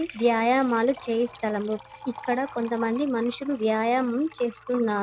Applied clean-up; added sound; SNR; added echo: none; Liquid; 18 dB; none.